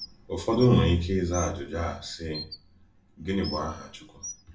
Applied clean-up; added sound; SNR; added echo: none; Bird; 17 dB; reverberation time 0.3 s.